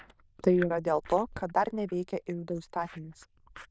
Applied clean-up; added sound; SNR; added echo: neural diffusion model UNIVERSE++.